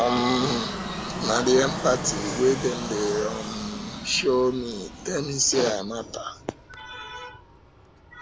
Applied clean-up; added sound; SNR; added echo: none; Fixed-wing aircraft, airplane; 9 dB; none.